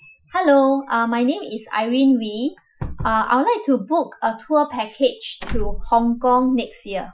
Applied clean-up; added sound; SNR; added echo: classical method Wiener filter.